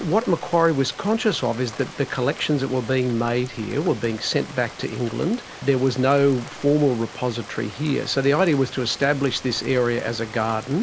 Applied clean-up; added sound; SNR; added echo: none; Rain; 17 dB; none.